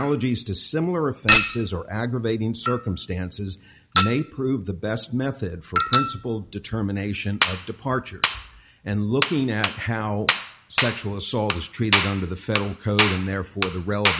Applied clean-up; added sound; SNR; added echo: none; Chink, clink; 2 dB; none.